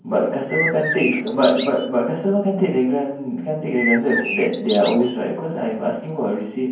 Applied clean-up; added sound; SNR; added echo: none; Bird; 8 dB; reverberation time 0.9 s.